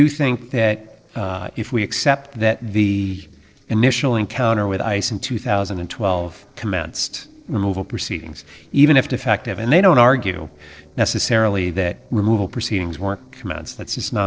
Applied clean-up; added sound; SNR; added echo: neural separator model SepFormer DNS4.